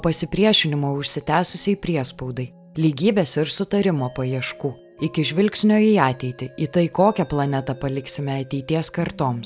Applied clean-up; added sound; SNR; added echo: none; none; none; none.